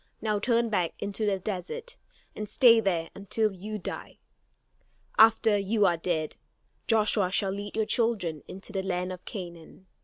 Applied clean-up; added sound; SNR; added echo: none; none; none; none.